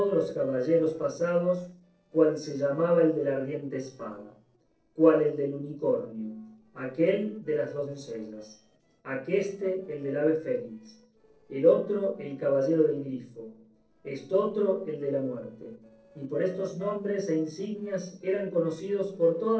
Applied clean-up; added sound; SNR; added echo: neural separator model SepFormer DNS4.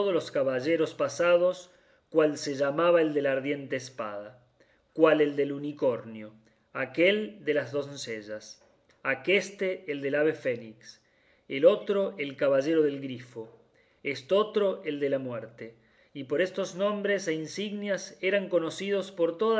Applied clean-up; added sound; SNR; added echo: none; none; none; none.